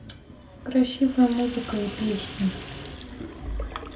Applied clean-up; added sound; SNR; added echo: none; Sink (filling or washing); 12 dB; reverberation time 0.1 s.